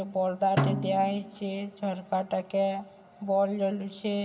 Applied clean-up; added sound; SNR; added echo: none; Snare drum; 5 dB; reverberation time 1.6 s.